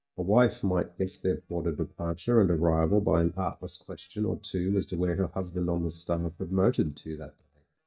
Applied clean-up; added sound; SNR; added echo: neural mask model DeepFilterNet 3.